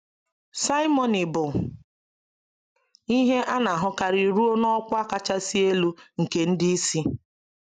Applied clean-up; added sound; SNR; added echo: none; none; none; none.